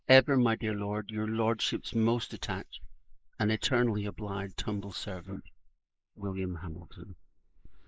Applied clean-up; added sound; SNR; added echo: neural mask model Resemble Enhance denoiser.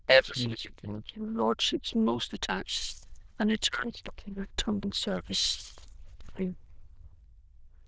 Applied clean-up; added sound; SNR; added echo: neural diffusion model UNIVERSE++.